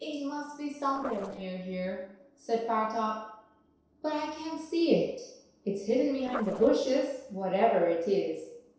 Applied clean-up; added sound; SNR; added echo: neural separator model SepFormer DNS4.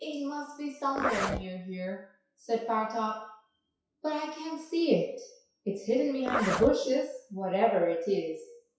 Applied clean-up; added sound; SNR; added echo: classical method WPE with log-MMSE.